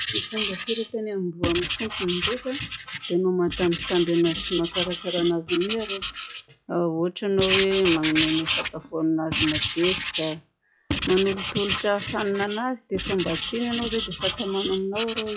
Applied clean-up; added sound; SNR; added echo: classical method log-MMSE.